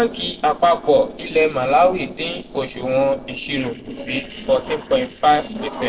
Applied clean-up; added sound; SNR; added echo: neural separator model SepFormer DNS4.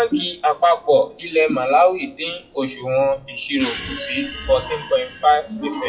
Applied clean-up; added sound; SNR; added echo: classical method WPE with log-MMSE.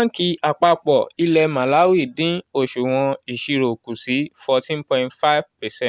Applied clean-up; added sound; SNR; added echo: none; none; none; none.